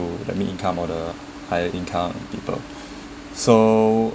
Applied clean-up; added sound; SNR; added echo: none; none; none; none.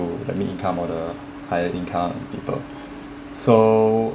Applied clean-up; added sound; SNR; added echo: none; none; none; reverberation time 1.8 s.